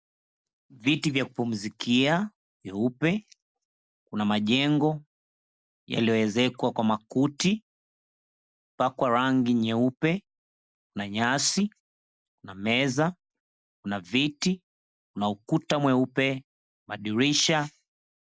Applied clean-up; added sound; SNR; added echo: none; none; none; none.